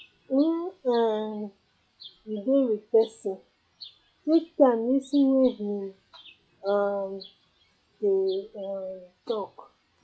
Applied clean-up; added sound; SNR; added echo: classical method log-MMSE.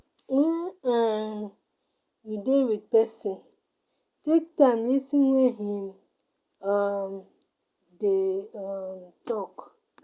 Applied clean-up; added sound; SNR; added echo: none; none; none; none.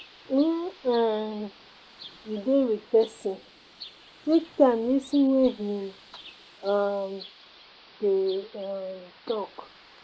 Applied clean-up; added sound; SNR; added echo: neural mask model Resemble Enhance denoiser.